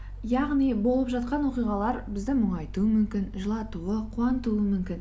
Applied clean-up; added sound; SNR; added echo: none; Mechanical fan; 12 dB; none.